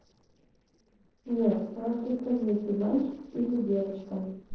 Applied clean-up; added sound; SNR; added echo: neural separator model SepFormer DNS4.